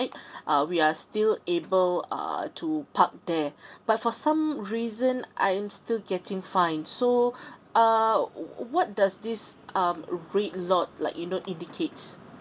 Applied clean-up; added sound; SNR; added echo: none; none; none; none.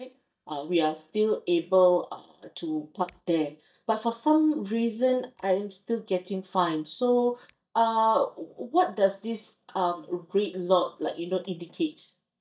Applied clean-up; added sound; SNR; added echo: neural mask model DeepFilterNet 3.